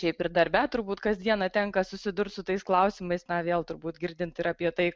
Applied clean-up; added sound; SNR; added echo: none; none; none; none.